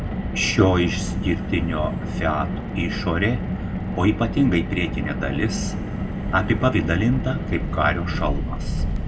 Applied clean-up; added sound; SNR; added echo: none; Car; 2 dB; reverberation time 0.5 s.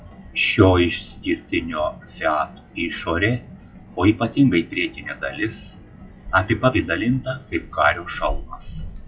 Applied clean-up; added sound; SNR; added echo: classical method WPE with log-MMSE.